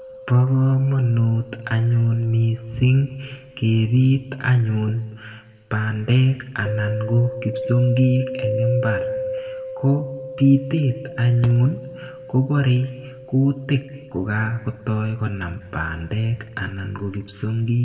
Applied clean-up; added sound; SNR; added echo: none; Mallet percussion; 13 dB; reverberation time 1.1 s.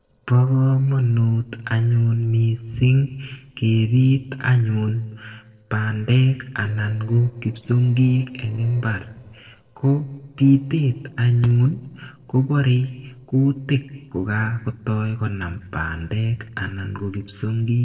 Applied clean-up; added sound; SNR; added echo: neural separator model SepFormer DNS4.